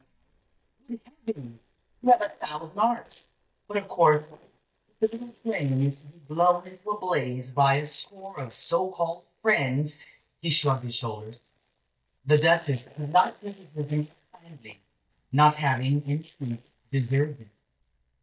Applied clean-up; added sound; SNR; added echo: neural mask model DeepFilterNet 3.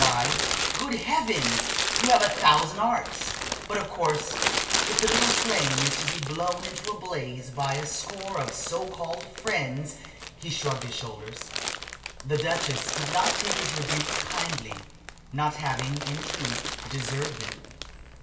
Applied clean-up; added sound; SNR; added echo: none; Crumpling, crinkling; 1 dB; reverberation time 2.5 s.